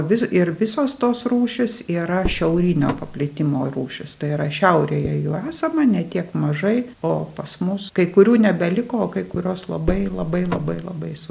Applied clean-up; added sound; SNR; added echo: none; Car; 7 dB; none.